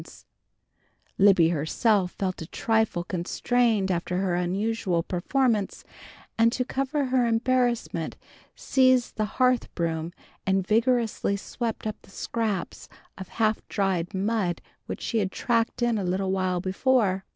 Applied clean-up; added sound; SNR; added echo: none; none; none; none.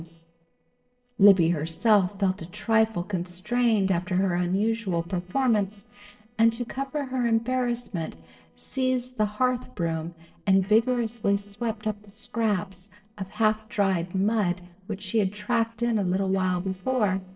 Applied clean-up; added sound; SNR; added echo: neural separator model SepFormer DNS4.